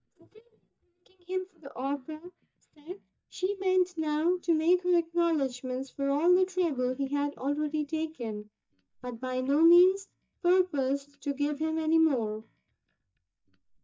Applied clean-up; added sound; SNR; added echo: neural mask model DeepFilterNet 3.